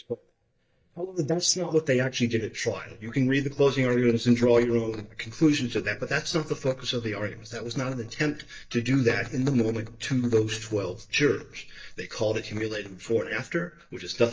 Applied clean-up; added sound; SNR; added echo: neural mask model DeepFilterNet 3.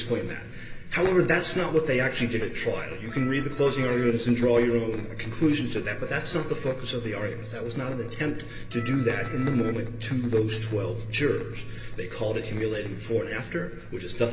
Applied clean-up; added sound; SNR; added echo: none; Organ; 14 dB; reverberation time 2.9 s.